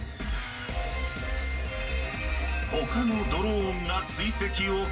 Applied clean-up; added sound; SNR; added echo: none; none; none; reverberation time 0.4 s.